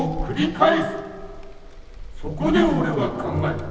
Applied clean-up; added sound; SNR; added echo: none; Rain; 12 dB; none.